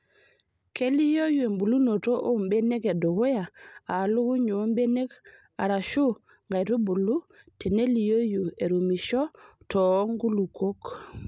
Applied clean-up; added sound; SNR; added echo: none; none; none; none.